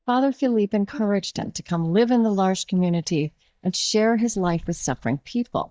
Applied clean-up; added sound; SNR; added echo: neural mask model DeepFilterNet 3.